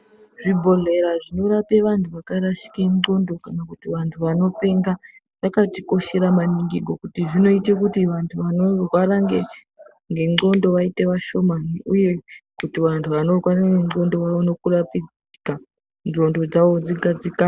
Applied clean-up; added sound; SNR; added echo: none; Finger snapping; 17 dB; none.